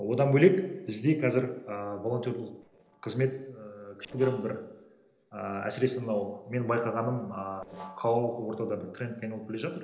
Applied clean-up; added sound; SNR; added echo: neural separator model SepFormer DNS4.